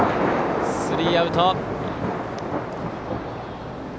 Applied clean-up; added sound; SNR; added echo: none; Thunder; -2 dB; none.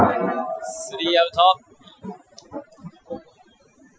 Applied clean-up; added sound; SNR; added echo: classical method Wiener filter.